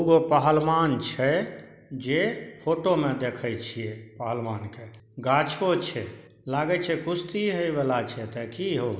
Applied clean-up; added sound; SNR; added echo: none; none; none; none.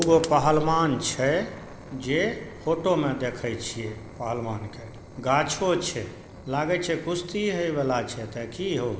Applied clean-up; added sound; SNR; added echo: none; Fire; 14 dB; none.